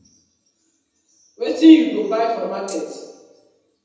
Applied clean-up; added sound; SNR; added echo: none; Rattle (instrument); 20 dB; reverberation time 1.1 s.